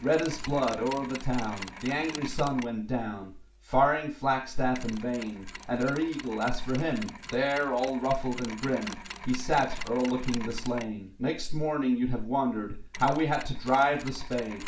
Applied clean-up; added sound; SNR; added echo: none; Mechanisms; 15 dB; reverberation time 0.4 s.